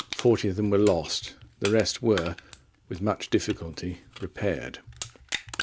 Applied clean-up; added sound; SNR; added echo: none; Crushing; 13 dB; none.